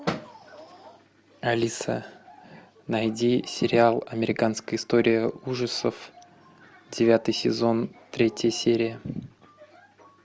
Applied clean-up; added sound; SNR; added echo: none; none; none; none.